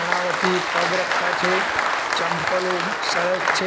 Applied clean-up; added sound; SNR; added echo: none; Applause; -4 dB; none.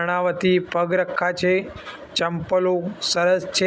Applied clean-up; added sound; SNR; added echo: none; none; none; none.